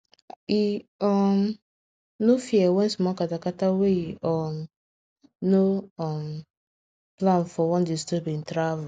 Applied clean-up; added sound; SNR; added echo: none; none; none; none.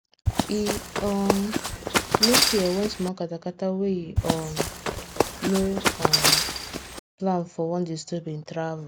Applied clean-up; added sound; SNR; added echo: none; Run; -3 dB; none.